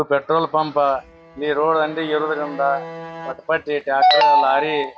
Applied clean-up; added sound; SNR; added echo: none; Bowed string instrument; 17 dB; none.